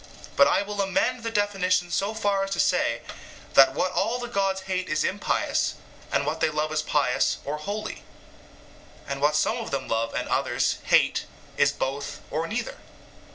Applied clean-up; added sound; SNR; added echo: none; none; none; none.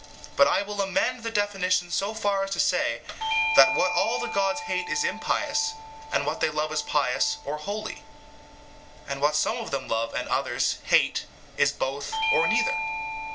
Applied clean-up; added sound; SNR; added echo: none; Bell / Doorbell; 7 dB; none.